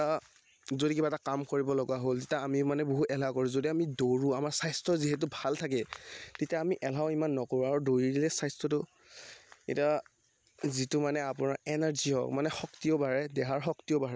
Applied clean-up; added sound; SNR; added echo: none; none; none; none.